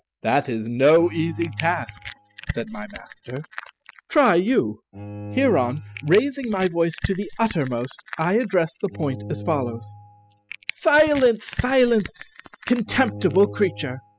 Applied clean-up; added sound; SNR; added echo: classical method spectral subtraction.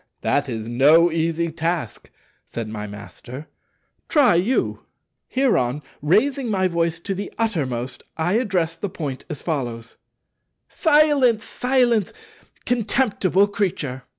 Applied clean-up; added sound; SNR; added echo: none; none; none; none.